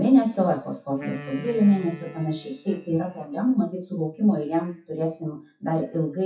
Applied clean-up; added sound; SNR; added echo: classical method WPE with log-MMSE.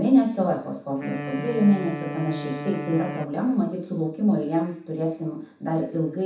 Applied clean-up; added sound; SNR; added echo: none; Wind instrument, woodwind instrument; 10 dB; reverberation time 0.7 s.